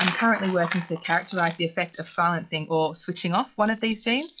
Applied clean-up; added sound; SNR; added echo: classical method log-MMSE.